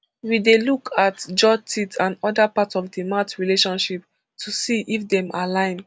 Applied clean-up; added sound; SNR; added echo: none; none; none; none.